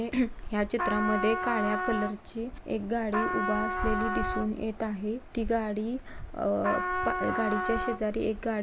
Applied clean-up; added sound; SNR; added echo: none; Trumpet; 3 dB; none.